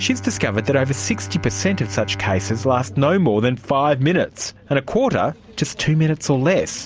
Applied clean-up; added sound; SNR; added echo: none; Bowed string instrument; 15 dB; none.